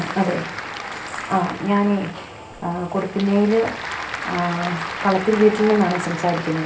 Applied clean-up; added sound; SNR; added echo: none; Applause / Crowd; 10 dB; reverberation time 0.3 s.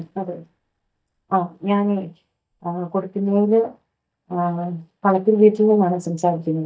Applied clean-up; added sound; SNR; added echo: neural mask model DeepFilterNet 3.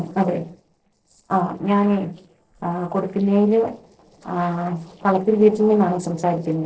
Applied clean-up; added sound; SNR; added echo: neural separator model SepFormer DNS4.